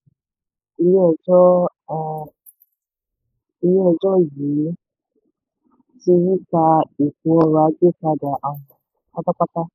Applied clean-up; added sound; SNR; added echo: neural mask model Resemble Enhance denoiser.